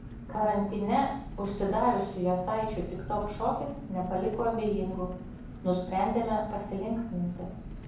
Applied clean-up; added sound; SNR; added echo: none; Engine; 10 dB; reverberation time 0.6 s.